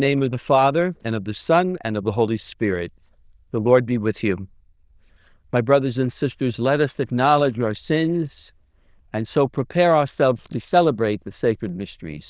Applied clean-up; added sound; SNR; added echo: neural diffusion model UNIVERSE++.